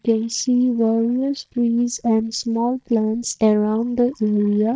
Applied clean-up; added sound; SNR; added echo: neural mask model DeepFilterNet 3.